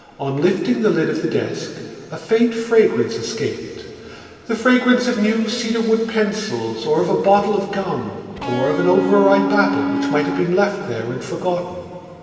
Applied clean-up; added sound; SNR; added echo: none; Electric guitar; 3 dB; reverberation time 2.6 s.